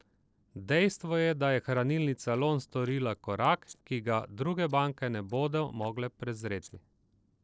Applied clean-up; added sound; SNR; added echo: neural separator model SepFormer DNS4.